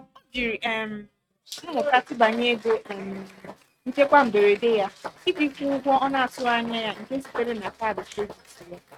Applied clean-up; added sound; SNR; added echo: neural mask model RNNoise.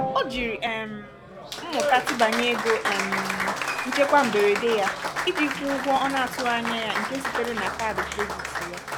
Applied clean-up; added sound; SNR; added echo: none; Applause; 3 dB; none.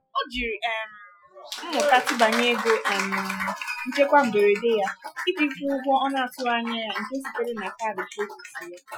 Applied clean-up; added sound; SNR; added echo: classical method Wiener filter.